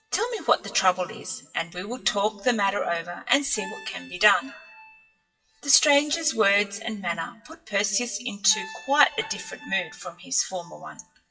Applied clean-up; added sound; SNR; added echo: classical method WPE with log-MMSE.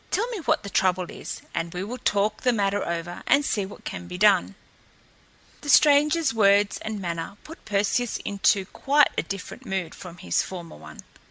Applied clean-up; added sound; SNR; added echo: none; none; none; none.